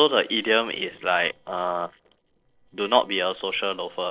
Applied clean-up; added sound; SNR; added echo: neural separator model SepFormer DNS4.